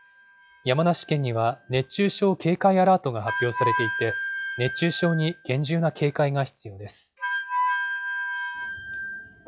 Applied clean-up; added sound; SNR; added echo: classical method log-MMSE.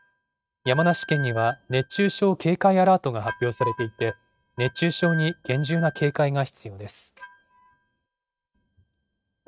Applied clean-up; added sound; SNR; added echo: neural mask model RNNoise.